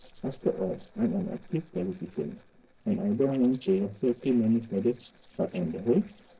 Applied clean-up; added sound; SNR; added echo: neural separator model SepFormer DNS4.